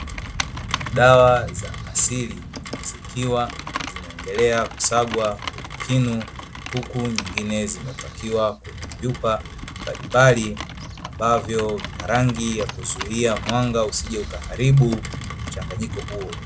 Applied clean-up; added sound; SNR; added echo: none; Computer keyboard + Rain; 9 dB; none.